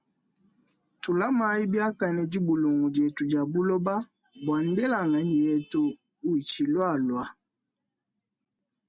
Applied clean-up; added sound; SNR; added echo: none; none; none; none.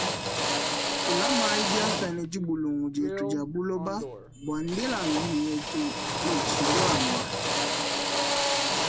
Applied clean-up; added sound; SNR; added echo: none; Drill; -3 dB; none.